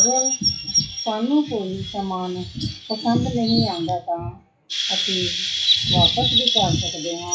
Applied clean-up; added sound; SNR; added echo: classical method WPE with log-MMSE.